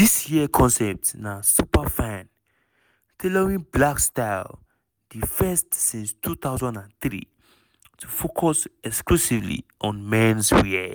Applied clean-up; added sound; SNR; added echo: none; none; none; none.